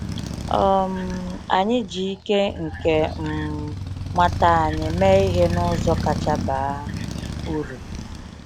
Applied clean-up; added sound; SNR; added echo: none; Motorcycle; 5 dB; none.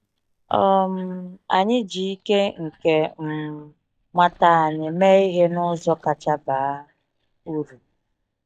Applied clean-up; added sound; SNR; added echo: neural mask model DeepFilterNet 3.